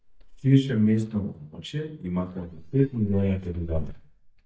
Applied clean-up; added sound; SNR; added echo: neural mask model DeepFilterNet 3.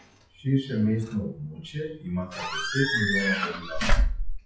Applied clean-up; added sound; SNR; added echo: classical method WPE with log-MMSE.